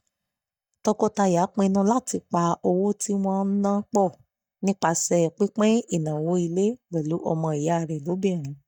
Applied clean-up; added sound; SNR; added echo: neural mask model DeepFilterNet 3.